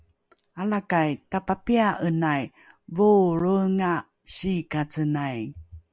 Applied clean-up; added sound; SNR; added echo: none; none; none; none.